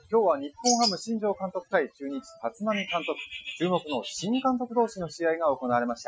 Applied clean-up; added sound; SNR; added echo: classical method Wiener filter.